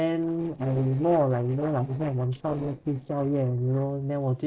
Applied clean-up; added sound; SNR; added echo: neural separator model SepFormer DNS4.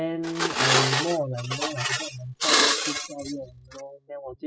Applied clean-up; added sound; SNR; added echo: classical method spectral subtraction.